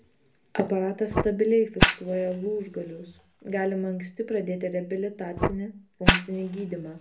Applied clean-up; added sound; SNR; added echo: none; Fire; 2 dB; reverberation time 0.3 s.